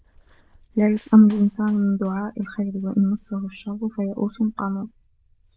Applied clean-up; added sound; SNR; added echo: neural diffusion model UNIVERSE++.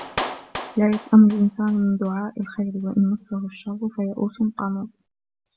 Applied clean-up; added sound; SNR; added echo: none; Clapping; 16 dB; none.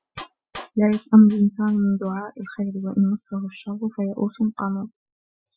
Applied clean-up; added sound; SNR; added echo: classical method Wiener filter.